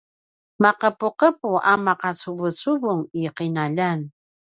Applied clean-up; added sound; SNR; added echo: none; none; none; none.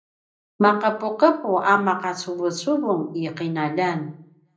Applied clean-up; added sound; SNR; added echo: none; none; none; reverberation time 0.5 s.